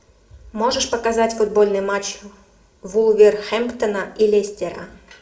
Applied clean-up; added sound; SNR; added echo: none; none; none; reverberation time 0.4 s.